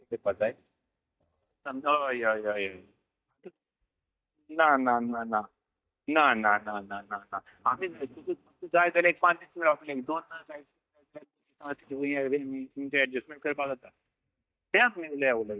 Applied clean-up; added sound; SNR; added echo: neural mask model DeepFilterNet 3.